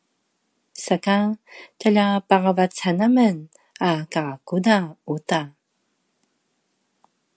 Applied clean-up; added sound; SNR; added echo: none; none; none; none.